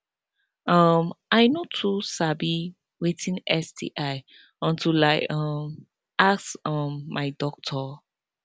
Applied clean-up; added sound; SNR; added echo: none; none; none; none.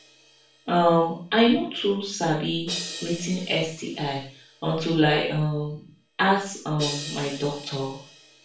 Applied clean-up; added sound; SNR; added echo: none; Crash cymbal; 15 dB; reverberation time 0.4 s.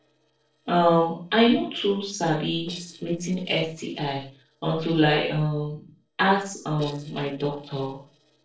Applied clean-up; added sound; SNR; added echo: neural separator model SepFormer DNS4.